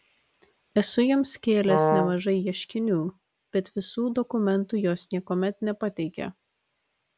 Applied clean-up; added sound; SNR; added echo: none; Brass instrument; -2 dB; none.